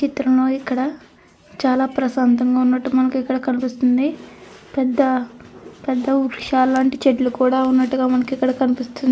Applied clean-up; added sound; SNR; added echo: none; none; none; none.